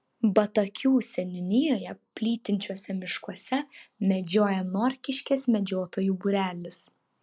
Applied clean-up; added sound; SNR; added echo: none; none; none; none.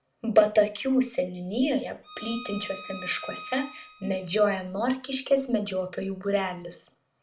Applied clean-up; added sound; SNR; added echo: none; Bowed string instrument; 16 dB; reverberation time 0.3 s.